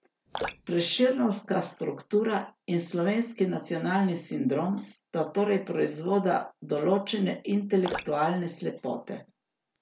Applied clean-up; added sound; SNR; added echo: none; Drip; 13 dB; none.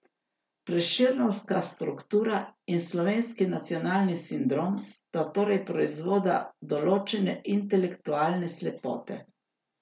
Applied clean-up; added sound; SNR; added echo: none; none; none; none.